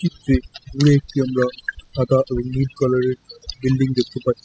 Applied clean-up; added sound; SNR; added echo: classical method spectral subtraction.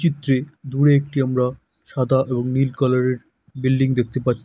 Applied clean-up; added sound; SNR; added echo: none; none; none; none.